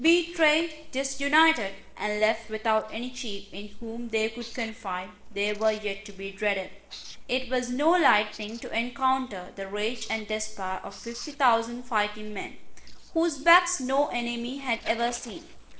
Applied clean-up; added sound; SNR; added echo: neural separator model SepFormer DNS4.